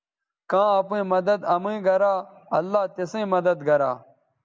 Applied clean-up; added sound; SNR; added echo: none; none; none; none.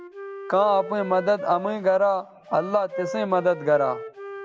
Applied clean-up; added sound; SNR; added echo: none; Wind instrument, woodwind instrument; 12 dB; none.